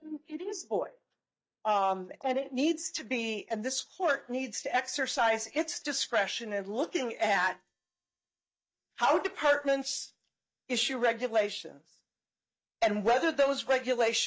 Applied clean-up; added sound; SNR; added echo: neural mask model DeepFilterNet 3.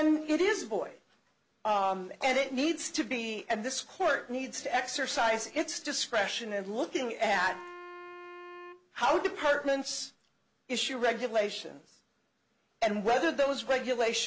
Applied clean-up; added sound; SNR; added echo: none; Wind instrument, woodwind instrument; 17 dB; none.